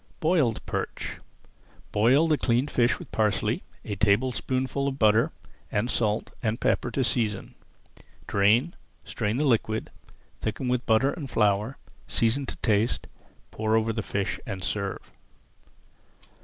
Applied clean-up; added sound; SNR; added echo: none; none; none; none.